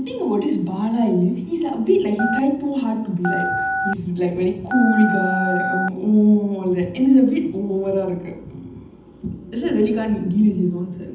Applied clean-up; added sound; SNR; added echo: none; Telephone; 4 dB; reverberation time 0.8 s.